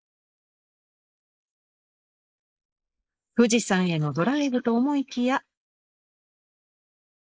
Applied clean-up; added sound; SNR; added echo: neural mask model Resemble Enhance denoiser.